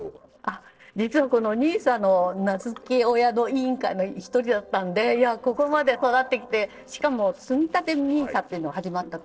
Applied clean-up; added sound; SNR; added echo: neural separator model SepFormer DNS4.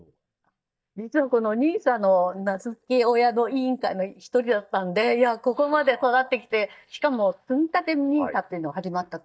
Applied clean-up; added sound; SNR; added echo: neural mask model DeepFilterNet 3.